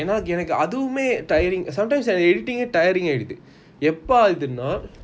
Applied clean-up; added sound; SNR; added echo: none; none; none; none.